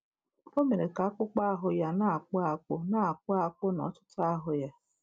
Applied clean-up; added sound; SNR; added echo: none; none; none; none.